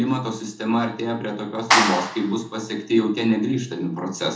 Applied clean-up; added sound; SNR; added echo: none; Clapping; -1 dB; reverberation time 0.6 s.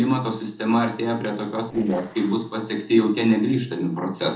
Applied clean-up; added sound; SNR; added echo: neural separator model SepFormer DNS4.